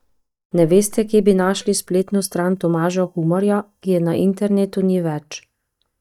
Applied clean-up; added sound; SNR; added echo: neural mask model DeepFilterNet 3.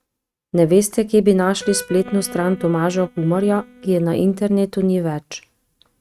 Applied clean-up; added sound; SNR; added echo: neural mask model RNNoise.